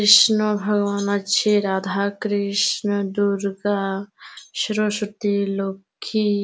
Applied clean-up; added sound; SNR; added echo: none; none; none; none.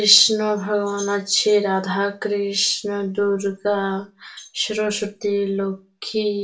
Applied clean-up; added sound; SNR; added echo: none; none; none; reverberation time 0.2 s.